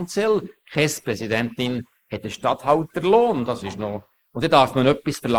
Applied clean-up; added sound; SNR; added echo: neural mask model Resemble Enhance denoiser.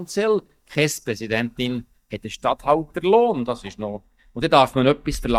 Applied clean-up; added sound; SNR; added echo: neural mask model DeepFilterNet 3.